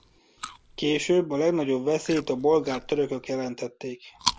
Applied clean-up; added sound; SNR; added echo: none; Chewing, mastication; 12 dB; none.